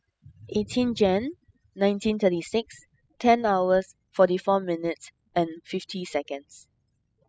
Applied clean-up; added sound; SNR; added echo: classical method spectral subtraction.